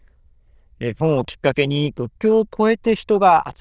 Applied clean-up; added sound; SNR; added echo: neural diffusion model UNIVERSE++.